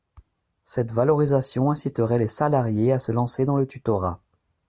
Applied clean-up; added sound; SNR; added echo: none; none; none; none.